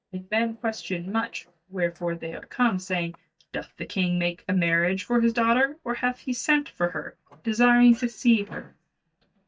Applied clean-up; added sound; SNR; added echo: neural mask model DeepFilterNet 3.